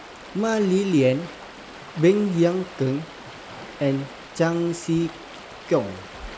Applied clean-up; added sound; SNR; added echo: none; Stream; 16 dB; none.